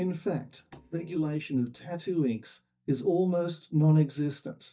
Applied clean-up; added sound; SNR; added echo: neural mask model DeepFilterNet 3.